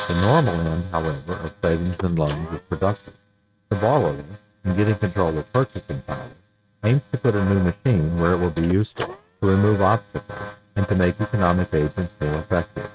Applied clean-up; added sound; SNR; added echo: neural mask model RNNoise.